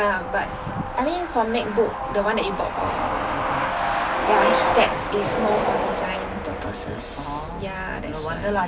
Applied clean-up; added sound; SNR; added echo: none; Truck; 0 dB; reverberation time 0.2 s.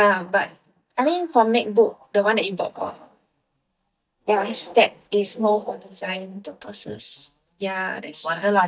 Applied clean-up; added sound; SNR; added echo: neural mask model DeepFilterNet 3.